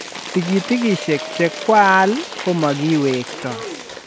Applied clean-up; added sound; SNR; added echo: none; Applause / Crowd / Cheering; 11 dB; none.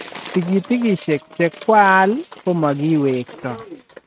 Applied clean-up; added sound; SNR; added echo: neural mask model RNNoise.